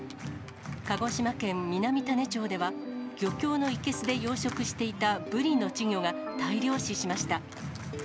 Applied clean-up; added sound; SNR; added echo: none; Organ; 7 dB; none.